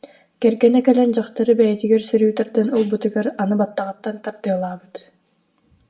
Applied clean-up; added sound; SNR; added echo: none; none; none; reverberation time 0.4 s.